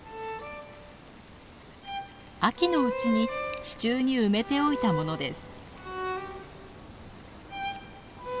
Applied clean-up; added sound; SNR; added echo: none; none; none; none.